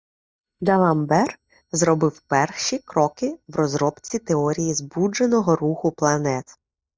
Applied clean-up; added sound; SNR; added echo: neural mask model DeepFilterNet 3.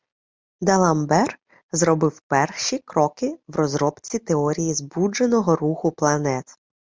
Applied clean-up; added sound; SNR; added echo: none; none; none; none.